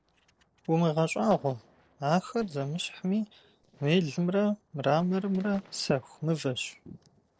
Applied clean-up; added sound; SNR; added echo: neural separator model SepFormer DNS4.